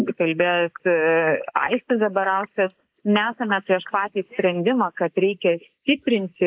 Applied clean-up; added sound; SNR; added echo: neural mask model Resemble Enhance denoiser.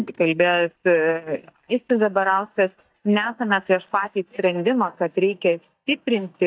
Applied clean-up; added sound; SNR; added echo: neural mask model DeepFilterNet 3.